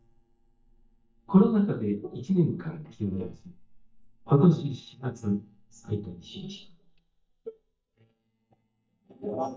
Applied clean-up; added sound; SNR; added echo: neural mask model DeepFilterNet 3.